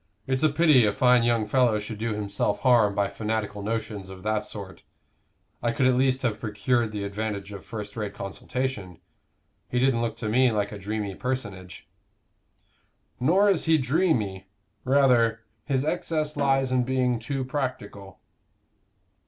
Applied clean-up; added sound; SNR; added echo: none; Snare drum; 16 dB; none.